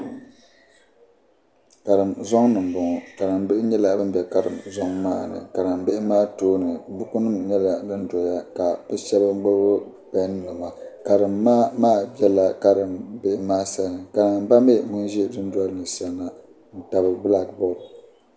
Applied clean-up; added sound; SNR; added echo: none; none; none; none.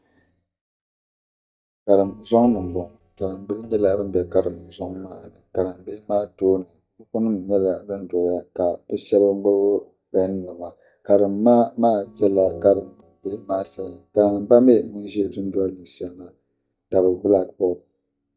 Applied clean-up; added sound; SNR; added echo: neural mask model DeepFilterNet 3.